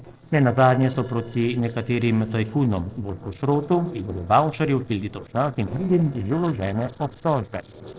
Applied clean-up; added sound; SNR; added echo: neural separator model SepFormer DNS4.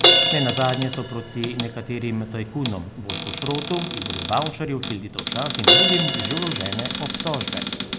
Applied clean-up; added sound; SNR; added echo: none; Cupboard open or close + Crash cymbal; -4 dB; none.